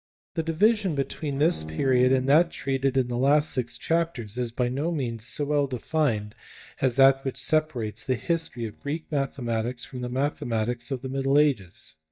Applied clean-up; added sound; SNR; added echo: neural mask model DeepFilterNet 3.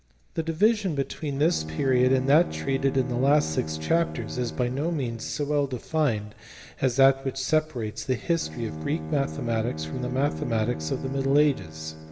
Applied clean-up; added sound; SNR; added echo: none; Bowed string instrument; 11 dB; reverberation time 1.3 s.